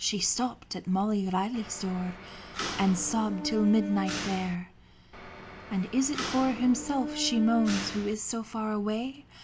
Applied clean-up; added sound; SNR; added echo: none; Mechanisms; 8 dB; none.